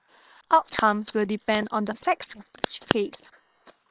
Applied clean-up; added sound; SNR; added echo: neural separator model SepFormer WHAM!.